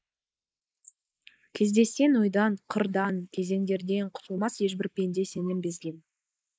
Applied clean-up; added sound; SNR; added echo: neural mask model Resemble Enhance denoiser.